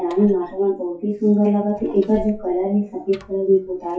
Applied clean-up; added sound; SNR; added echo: classical method WPE with log-MMSE.